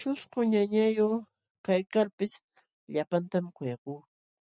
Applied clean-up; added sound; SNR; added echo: none; none; none; none.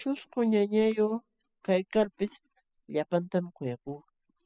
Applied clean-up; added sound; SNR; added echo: classical method spectral subtraction.